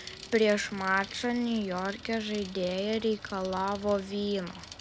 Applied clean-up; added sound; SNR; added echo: none; Motor vehicle (road) + Bicycle; 16 dB; none.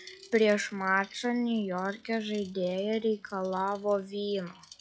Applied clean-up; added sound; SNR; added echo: classical method log-MMSE.